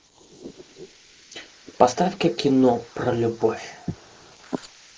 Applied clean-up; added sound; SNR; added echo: neural mask model Resemble Enhance denoiser.